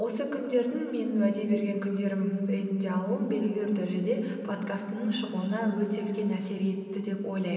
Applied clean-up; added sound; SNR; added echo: none; none; none; reverberation time 2.8 s.